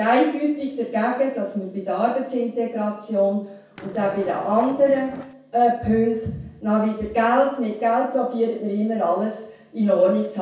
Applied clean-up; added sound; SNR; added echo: none; Skateboard; 18 dB; reverberation time 0.6 s.